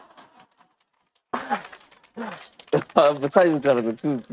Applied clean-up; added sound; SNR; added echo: neural mask model RNNoise.